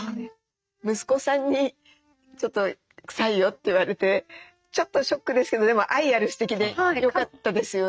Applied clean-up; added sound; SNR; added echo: neural mask model RNNoise.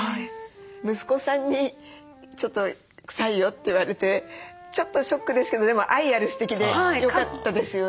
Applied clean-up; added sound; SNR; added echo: none; Wind instrument, woodwind instrument; 18 dB; none.